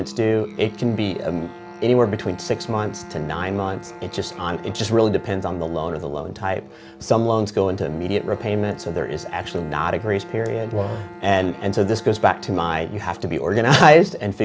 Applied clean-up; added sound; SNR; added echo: none; Bowed string instrument + Musical instrument; 17 dB; none.